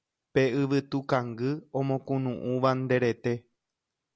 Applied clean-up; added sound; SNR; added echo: none; none; none; none.